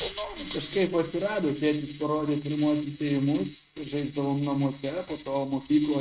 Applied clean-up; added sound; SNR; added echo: neural mask model RNNoise.